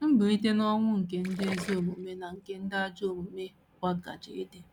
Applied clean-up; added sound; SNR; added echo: none; Gurgling; 17 dB; none.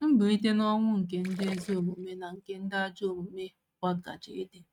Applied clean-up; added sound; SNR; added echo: neural mask model RNNoise.